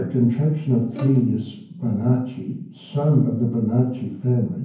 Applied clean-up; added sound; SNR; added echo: none; Bowed string instrument; 19 dB; reverberation time 0.9 s.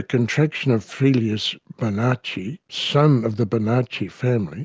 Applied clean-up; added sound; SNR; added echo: none; none; none; none.